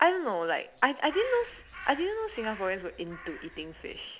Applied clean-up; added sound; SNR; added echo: none; Crow; 15 dB; none.